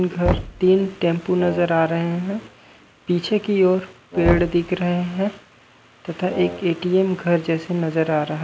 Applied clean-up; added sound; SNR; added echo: none; Wind instrument, woodwind instrument + Knock; 10 dB; none.